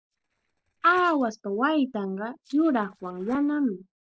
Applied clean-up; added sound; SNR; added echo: neural separator model SepFormer DNS4.